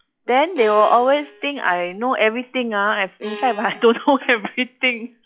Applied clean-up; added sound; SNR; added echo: classical method log-MMSE.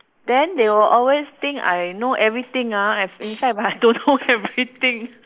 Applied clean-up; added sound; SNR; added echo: neural mask model Resemble Enhance denoiser.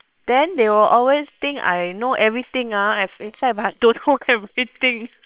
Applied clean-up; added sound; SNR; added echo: neural separator model SepFormer WHAM!.